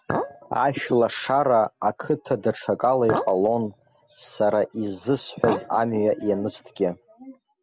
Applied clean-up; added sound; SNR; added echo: none; Chink, clink; 10 dB; none.